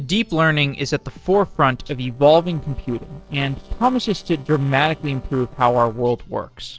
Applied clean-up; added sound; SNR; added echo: neural separator model SepFormer DNS4.